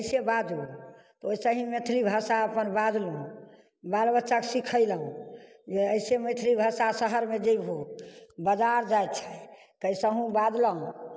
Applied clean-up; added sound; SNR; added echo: none; none; none; none.